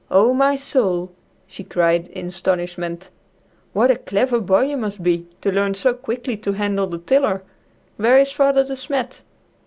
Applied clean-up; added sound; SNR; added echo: none; none; none; none.